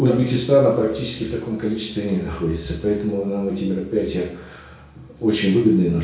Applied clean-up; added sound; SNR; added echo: none; none; none; reverberation time 0.6 s.